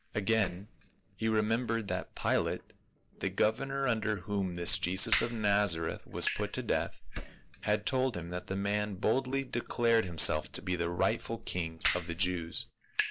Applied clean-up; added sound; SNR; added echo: neural separator model SepFormer DNS4.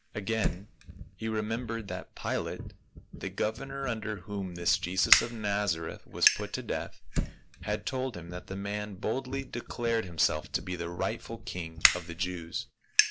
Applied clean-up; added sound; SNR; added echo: none; Fire; 2 dB; none.